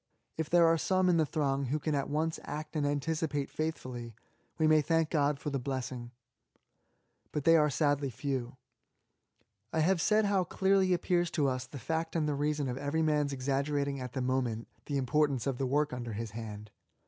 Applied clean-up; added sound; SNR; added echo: none; none; none; none.